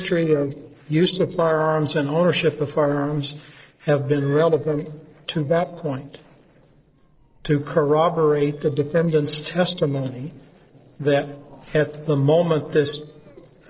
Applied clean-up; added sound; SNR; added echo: neural separator model SepFormer DNS4.